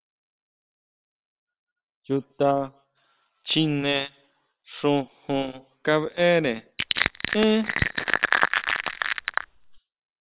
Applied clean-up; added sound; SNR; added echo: neural separator model SepFormer WHAM!.